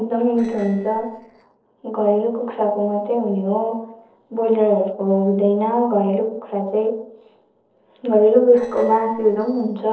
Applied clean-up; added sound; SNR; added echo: neural separator model SepFormer DNS4.